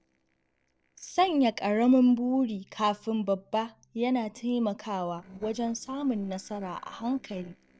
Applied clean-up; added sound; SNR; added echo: neural separator model SepFormer DNS4.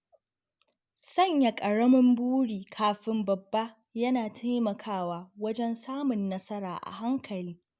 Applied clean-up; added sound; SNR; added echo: none; none; none; none.